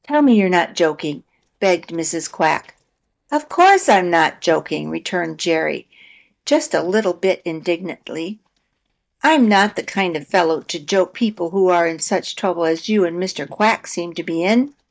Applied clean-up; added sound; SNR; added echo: neural mask model DeepFilterNet 3.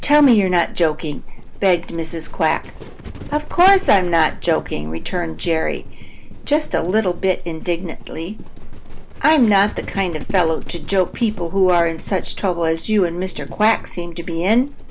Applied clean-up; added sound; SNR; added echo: none; Livestock, farm animals, working animals; 6 dB; none.